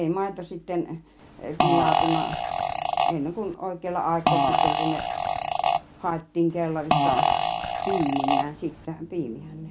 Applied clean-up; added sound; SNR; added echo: none; Fart; -4 dB; none.